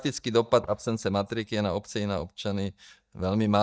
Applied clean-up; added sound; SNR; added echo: neural mask model DeepFilterNet 3.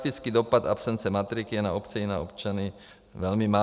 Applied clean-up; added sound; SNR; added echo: none; none; none; none.